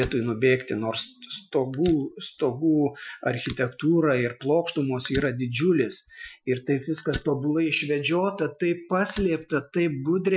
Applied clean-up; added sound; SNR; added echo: classical method Wiener filter.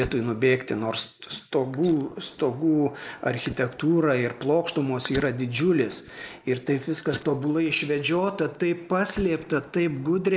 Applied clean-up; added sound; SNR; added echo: neural mask model Resemble Enhance denoiser.